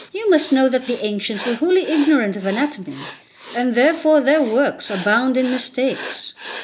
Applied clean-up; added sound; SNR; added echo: none; Writing; 17 dB; none.